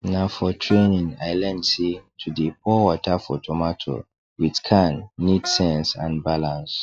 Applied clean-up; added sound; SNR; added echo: classical method log-MMSE.